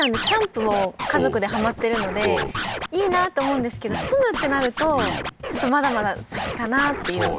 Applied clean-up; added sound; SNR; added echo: none; Scratching (performance technique); 6 dB; none.